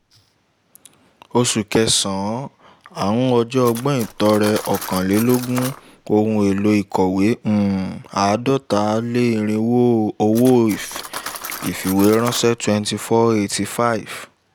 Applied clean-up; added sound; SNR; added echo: none; Cutlery, silverware; 18 dB; none.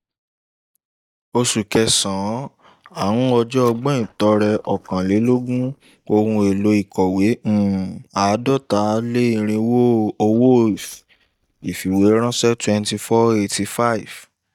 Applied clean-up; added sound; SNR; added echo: neural mask model DeepFilterNet 3.